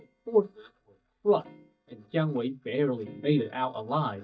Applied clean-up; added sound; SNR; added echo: neural mask model DeepFilterNet 3.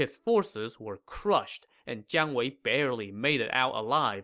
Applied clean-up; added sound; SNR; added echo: none; none; none; none.